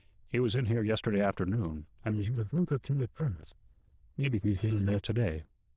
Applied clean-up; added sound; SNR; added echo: neural diffusion model UNIVERSE++.